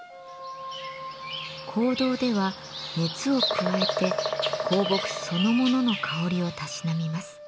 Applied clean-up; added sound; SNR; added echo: none; Bird vocalization, bird call, bird song; 5 dB; none.